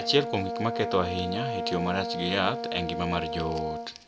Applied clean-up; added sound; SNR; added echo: none; Brass instrument; 4 dB; none.